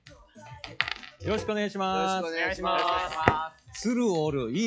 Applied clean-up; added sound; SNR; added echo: classical method log-MMSE.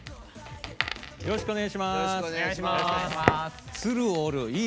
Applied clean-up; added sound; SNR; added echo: none; Crackle; 6 dB; none.